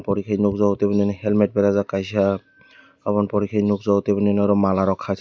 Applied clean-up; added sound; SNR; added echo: none; none; none; none.